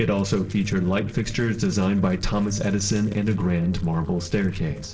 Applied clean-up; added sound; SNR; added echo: neural separator model SepFormer DNS4.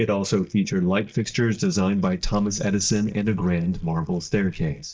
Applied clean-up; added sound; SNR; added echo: neural mask model DeepFilterNet 3.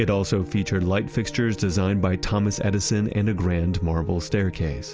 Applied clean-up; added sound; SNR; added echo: none; none; none; none.